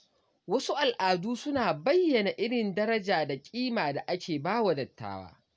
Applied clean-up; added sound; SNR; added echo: none; none; none; none.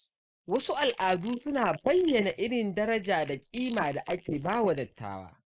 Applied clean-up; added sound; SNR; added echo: neural mask model Resemble Enhance denoiser.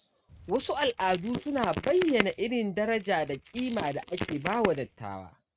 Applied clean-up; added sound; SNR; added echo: neural mask model RNNoise.